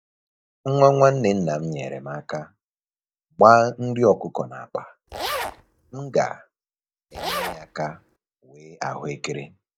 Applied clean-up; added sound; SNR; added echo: neural mask model DeepFilterNet 3.